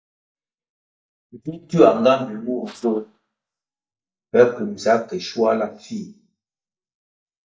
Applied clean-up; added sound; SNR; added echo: neural mask model DeepFilterNet 3.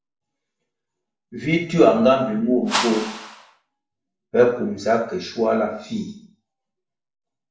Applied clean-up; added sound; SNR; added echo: none; Whoosh, swoosh, swish; 6 dB; reverberation time 0.5 s.